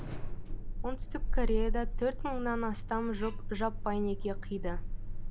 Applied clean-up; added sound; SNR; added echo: none; Alarm; -3 dB; none.